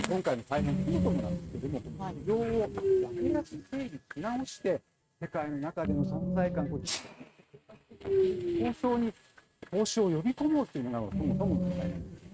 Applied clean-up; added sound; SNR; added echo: neural mask model RNNoise.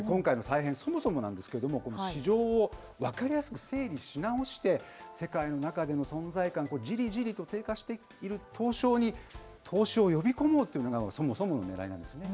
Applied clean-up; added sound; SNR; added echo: none; none; none; none.